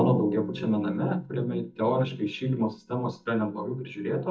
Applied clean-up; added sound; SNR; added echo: neural mask model DeepFilterNet 3.